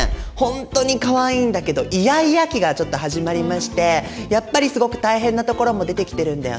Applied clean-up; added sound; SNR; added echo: none; Bass drum; 16 dB; none.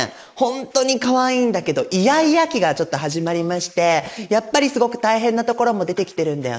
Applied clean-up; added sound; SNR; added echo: neural mask model Resemble Enhance denoiser.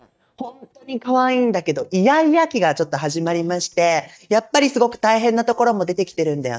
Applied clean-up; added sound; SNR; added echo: neural mask model DeepFilterNet 3.